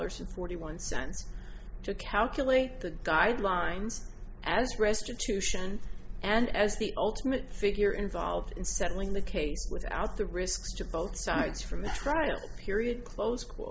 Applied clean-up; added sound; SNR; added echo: none; none; none; none.